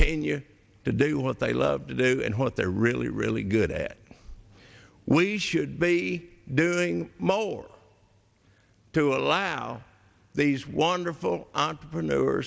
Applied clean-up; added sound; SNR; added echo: none; none; none; none.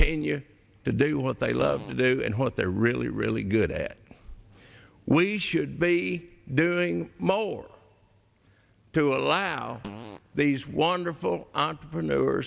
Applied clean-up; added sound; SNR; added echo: none; Fart; 17 dB; none.